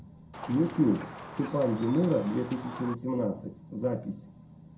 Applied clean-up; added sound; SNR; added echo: none; Chicken, rooster; 13 dB; reverberation time 0.2 s.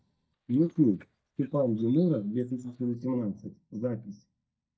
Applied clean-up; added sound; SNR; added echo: neural mask model DeepFilterNet 3.